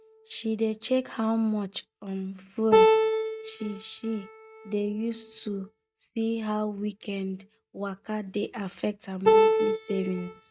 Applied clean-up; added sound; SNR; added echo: neural mask model RNNoise.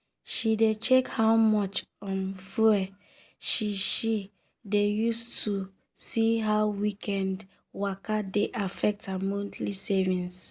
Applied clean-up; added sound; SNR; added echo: none; none; none; none.